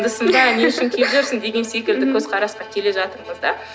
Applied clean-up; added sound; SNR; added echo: none; Bowed string instrument; 17 dB; none.